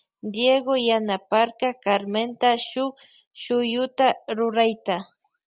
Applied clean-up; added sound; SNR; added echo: none; none; none; none.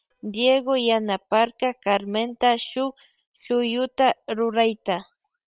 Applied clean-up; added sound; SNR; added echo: neural separator model SepFormer WHAM!.